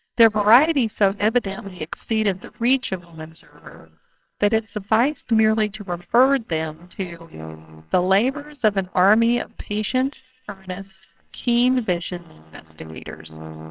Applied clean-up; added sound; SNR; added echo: neural separator model SepFormer WHAMR!.